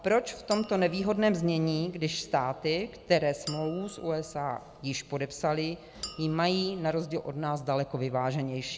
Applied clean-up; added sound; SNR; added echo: none; Chink, clink; 19 dB; none.